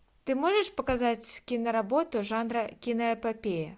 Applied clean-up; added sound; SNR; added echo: none; none; none; none.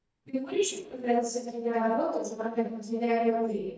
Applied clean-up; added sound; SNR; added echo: neural mask model DeepFilterNet 3.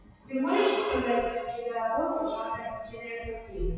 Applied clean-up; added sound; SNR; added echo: classical method WPE with log-MMSE.